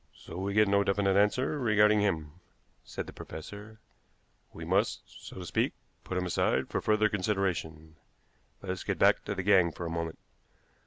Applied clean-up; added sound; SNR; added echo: none; none; none; none.